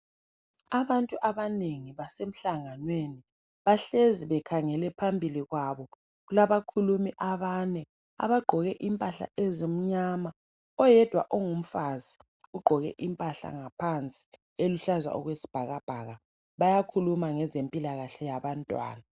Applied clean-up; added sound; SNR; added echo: none; none; none; none.